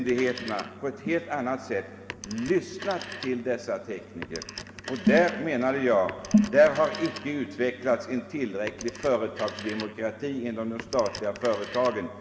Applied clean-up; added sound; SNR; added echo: none; Telephone; 16 dB; reverberation time 1.8 s.